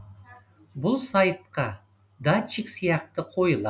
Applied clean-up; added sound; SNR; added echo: none; none; none; none.